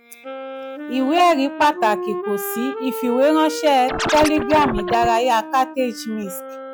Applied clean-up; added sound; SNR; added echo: classical method log-MMSE.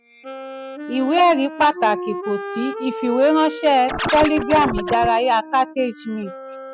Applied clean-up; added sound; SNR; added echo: classical method spectral subtraction.